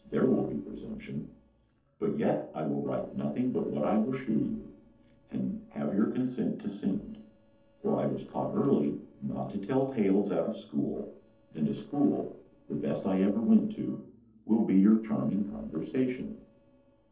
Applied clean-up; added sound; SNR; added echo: neural separator model SepFormer DNS4.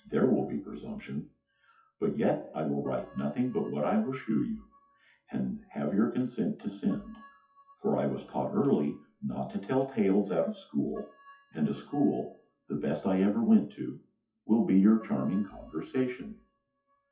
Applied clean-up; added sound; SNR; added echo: classical method WPE with log-MMSE.